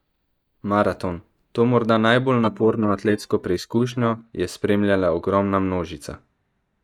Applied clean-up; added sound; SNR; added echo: neural mask model DeepFilterNet 3.